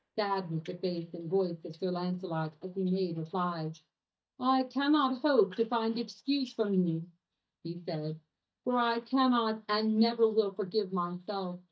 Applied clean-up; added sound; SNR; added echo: neural mask model DeepFilterNet 3.